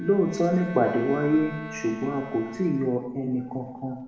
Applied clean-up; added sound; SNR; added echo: none; Bowed string instrument; 14 dB; reverberation time 0.8 s.